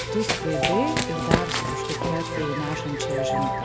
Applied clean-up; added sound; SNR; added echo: none; Run + Keyboard (musical); -4 dB; none.